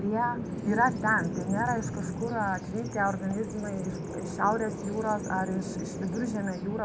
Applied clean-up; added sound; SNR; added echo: none; Bird vocalization, bird call, bird song; 5 dB; none.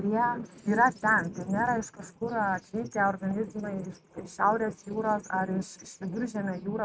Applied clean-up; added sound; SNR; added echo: neural mask model RNNoise.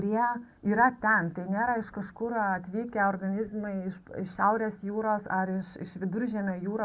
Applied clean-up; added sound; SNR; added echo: none; none; none; none.